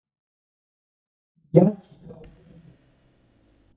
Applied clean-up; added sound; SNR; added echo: neural mask model DeepFilterNet 3.